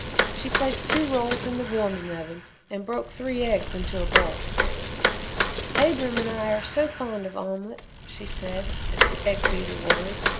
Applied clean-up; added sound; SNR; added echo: none; Bicycle; -2 dB; reverberation time 0.5 s.